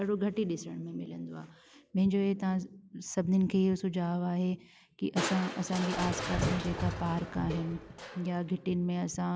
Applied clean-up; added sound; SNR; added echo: none; Crushing; 8 dB; none.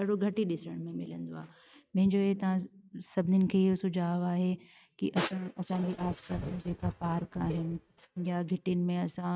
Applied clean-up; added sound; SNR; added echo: neural mask model RNNoise.